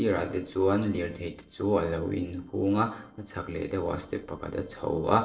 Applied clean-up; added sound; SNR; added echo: neural separator model SepFormer DNS4.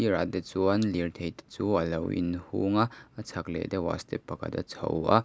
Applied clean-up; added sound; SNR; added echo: none; none; none; none.